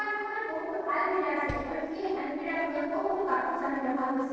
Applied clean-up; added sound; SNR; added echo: neural separator model SepFormer DNS4.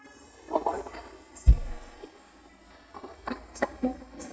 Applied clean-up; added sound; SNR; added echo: neural mask model DeepFilterNet 3.